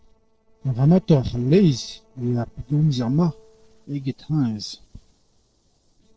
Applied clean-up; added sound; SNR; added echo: neural separator model SepFormer DNS4.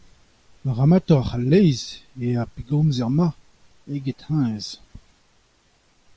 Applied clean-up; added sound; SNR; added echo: none; none; none; none.